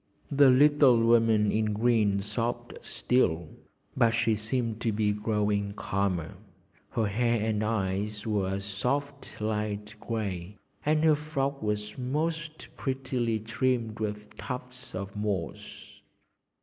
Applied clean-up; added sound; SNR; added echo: none; none; none; none.